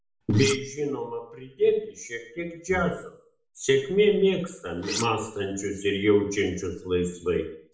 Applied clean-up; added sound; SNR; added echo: none; Cutlery, silverware; 8 dB; reverberation time 0.5 s.